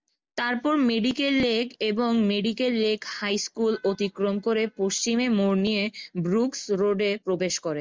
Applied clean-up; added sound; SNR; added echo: none; none; none; none.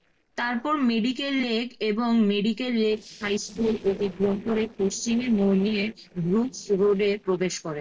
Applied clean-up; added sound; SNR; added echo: neural separator model SepFormer DNS4.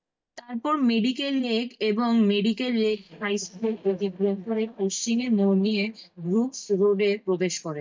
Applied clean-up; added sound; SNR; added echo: neural mask model DeepFilterNet 3.